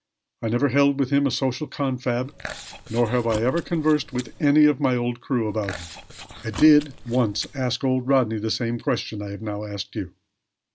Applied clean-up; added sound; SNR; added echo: none; Chewing, mastication; 15 dB; none.